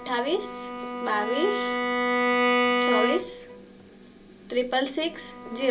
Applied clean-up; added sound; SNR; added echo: none; Bowed string instrument; -2 dB; reverberation time 0.2 s.